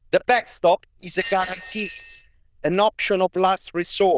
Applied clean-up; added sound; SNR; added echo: neural diffusion model UNIVERSE++.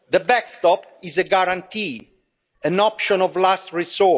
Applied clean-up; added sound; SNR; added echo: neural mask model Resemble Enhance denoiser.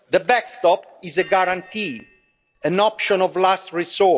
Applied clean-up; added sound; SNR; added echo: neural separator model SepFormer DNS4.